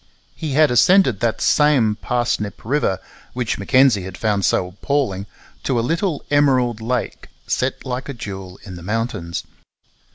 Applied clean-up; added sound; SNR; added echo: none; none; none; none.